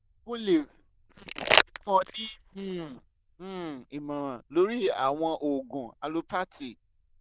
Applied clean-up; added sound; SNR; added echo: neural diffusion model UNIVERSE++.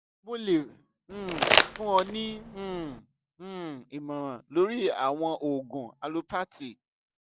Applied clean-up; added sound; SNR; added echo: none; Crumpling, crinkling; -3 dB; none.